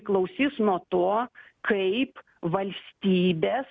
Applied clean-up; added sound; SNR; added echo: none; none; none; none.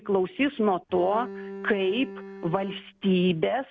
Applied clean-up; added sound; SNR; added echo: none; Bowed string instrument; 13 dB; none.